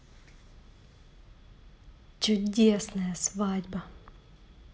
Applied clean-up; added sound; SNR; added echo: none; none; none; none.